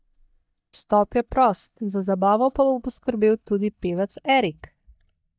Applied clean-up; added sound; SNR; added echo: neural mask model DeepFilterNet 3.